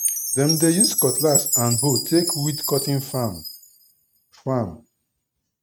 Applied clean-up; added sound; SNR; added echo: neural mask model RNNoise.